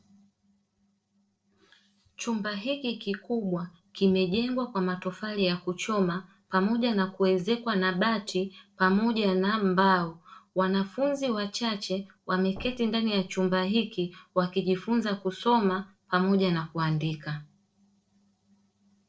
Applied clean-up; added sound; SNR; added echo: neural separator model SepFormer DNS4.